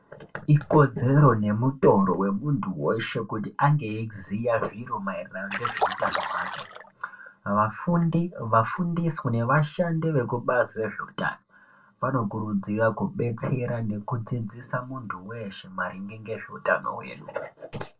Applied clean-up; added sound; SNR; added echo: neural separator model SepFormer DNS4.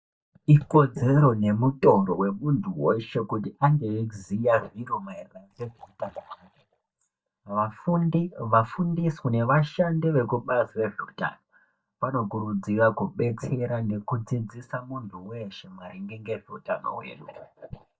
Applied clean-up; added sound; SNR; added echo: neural mask model DeepFilterNet 3.